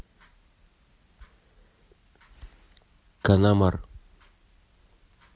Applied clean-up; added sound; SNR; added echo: none; none; none; none.